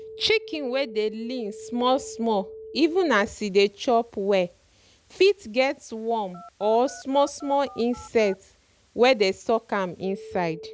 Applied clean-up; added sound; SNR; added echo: none; Telephone; 19 dB; none.